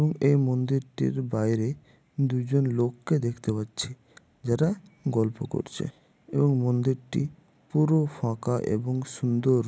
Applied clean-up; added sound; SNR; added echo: none; none; none; none.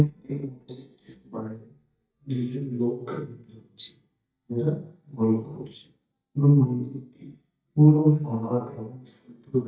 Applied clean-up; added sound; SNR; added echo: neural mask model DeepFilterNet 3.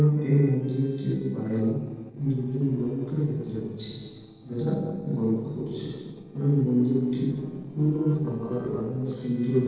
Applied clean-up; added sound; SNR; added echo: neural separator model SepFormer DNS4.